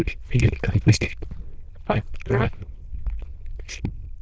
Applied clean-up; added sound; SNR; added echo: neural diffusion model UNIVERSE++.